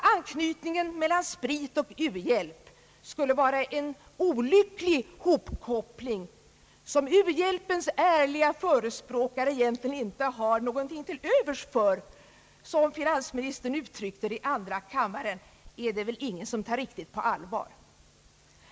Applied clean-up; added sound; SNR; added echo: none; none; none; none.